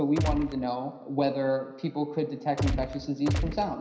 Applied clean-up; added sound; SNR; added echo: none; Gunshot, gunfire; 1 dB; reverberation time 0.9 s.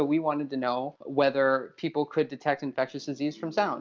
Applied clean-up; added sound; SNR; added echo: none; none; none; none.